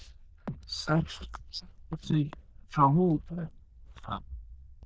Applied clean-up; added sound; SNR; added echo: neural diffusion model UNIVERSE++.